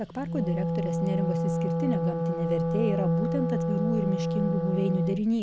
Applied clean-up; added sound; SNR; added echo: none; Wind instrument, woodwind instrument; -2 dB; none.